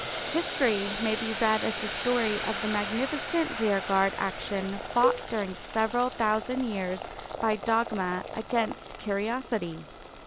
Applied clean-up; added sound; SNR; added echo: none; Boiling + Cowbell; 6 dB; none.